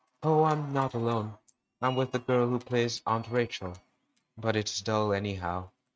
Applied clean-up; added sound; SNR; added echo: neural mask model RNNoise.